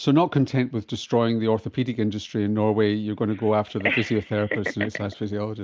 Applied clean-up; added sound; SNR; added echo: none; none; none; none.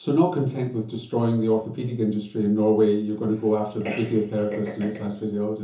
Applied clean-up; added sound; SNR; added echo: none; none; none; reverberation time 0.6 s.